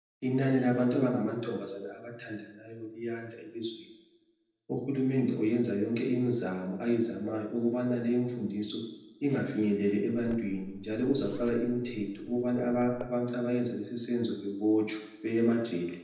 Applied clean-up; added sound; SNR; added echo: neural separator model SepFormer DNS4.